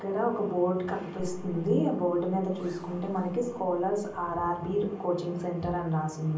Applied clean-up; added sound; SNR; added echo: none; Zipper (clothing); 18 dB; reverberation time 0.6 s.